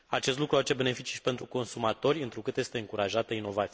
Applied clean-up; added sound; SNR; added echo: none; none; none; none.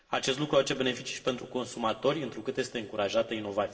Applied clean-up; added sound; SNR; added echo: none; none; none; reverberation time 2.9 s.